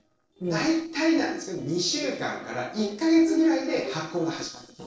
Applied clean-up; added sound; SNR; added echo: neural separator model SepFormer DNS4.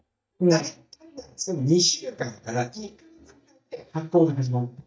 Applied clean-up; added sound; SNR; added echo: neural mask model DeepFilterNet 3.